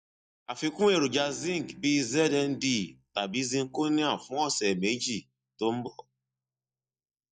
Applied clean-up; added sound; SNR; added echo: neural mask model DeepFilterNet 3.